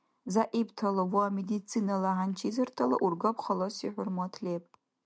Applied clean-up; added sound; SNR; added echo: none; none; none; none.